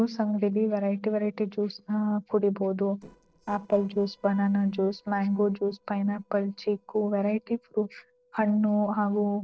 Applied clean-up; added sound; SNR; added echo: neural separator model SepFormer DNS4.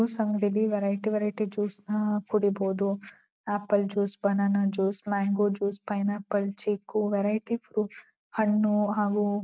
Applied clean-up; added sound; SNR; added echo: none; none; none; none.